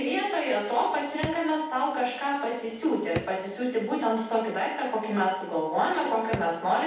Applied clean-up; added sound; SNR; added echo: none; Drawer open or close; 13 dB; reverberation time 2.0 s.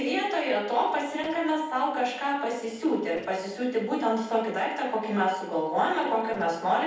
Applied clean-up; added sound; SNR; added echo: neural separator model SepFormer DNS4.